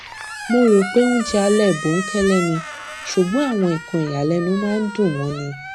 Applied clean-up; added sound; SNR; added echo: none; Squeak; 11 dB; none.